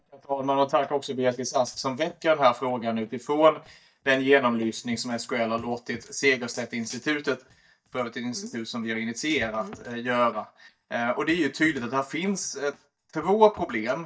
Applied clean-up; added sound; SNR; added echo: neural mask model DeepFilterNet 3.